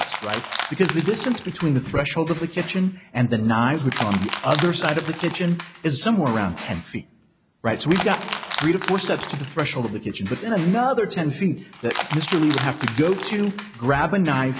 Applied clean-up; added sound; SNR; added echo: none; Crushing; 10 dB; none.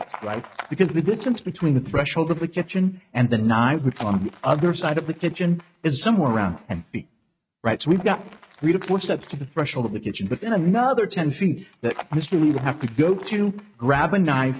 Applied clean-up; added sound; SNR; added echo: neural mask model RNNoise.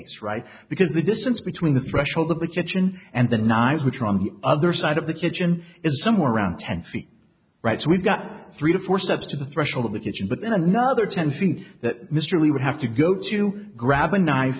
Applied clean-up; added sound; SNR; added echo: none; none; none; none.